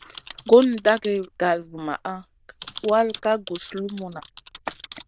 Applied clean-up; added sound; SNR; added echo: neural diffusion model UNIVERSE++.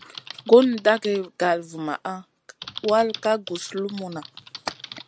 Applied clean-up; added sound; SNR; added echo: none; Typing; 18 dB; none.